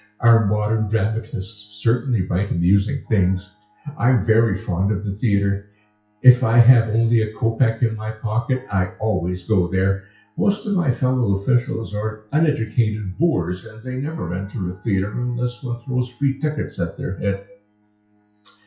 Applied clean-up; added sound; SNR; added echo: classical method WPE with log-MMSE.